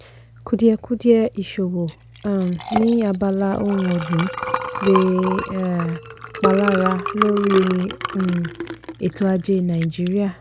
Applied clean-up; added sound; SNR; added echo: none; Liquid; 7 dB; none.